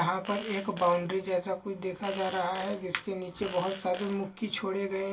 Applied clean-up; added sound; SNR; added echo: none; Fart; 15 dB; reverberation time 0.2 s.